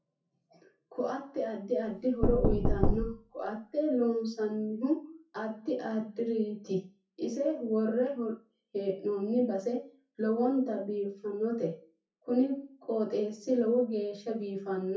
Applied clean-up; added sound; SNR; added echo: classical method WPE with log-MMSE.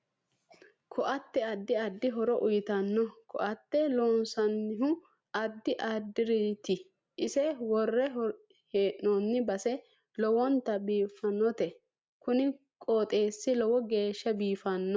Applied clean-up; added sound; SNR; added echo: none; none; none; none.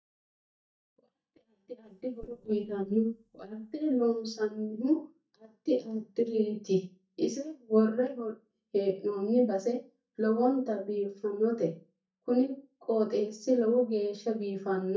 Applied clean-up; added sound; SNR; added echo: neural mask model DeepFilterNet 3.